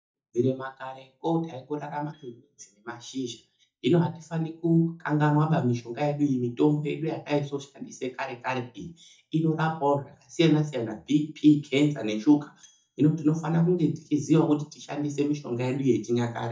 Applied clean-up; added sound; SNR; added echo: neural mask model DeepFilterNet 3.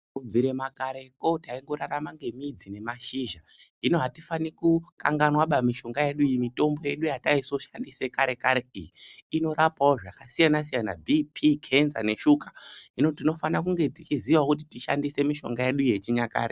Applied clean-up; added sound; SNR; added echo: none; none; none; none.